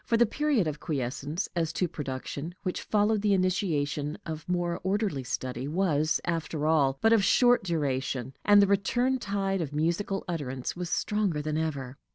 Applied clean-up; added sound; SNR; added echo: none; none; none; none.